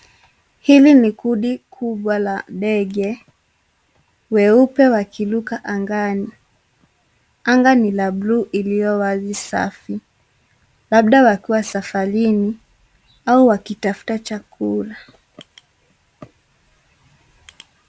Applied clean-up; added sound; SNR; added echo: none; none; none; none.